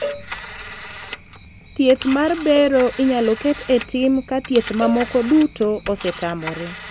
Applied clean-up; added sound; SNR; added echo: none; Cowbell + Telephone; 13 dB; none.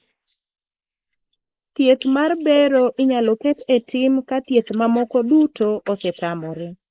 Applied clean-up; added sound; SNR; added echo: neural mask model Resemble Enhance denoiser.